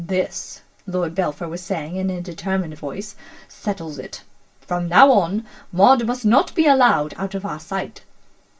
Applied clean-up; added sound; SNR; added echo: none; none; none; reverberation time 0.2 s.